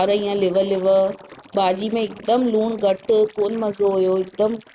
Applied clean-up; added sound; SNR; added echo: neural mask model RNNoise.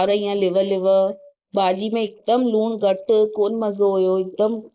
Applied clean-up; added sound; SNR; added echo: neural mask model Resemble Enhance denoiser.